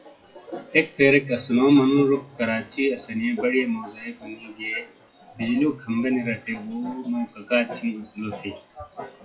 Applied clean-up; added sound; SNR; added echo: classical method WPE with log-MMSE.